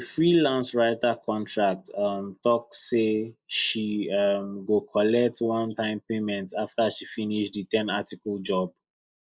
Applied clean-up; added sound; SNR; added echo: neural mask model Resemble Enhance denoiser.